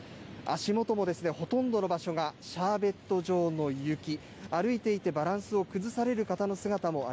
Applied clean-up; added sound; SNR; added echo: none; none; none; none.